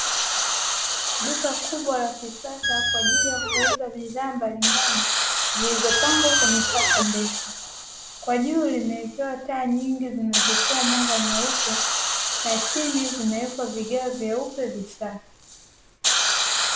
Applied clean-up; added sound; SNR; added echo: none; Squeak + Hiss; -3 dB; none.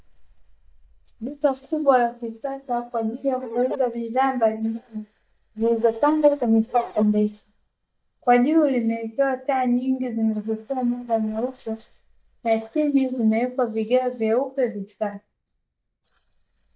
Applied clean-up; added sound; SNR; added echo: neural mask model DeepFilterNet 3.